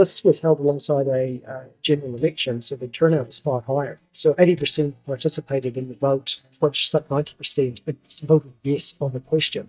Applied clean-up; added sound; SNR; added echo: neural mask model DeepFilterNet 3.